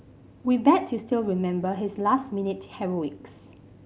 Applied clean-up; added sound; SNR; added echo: none; none; none; none.